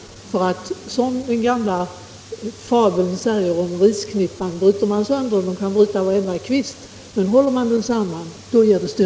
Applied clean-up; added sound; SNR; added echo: none; none; none; none.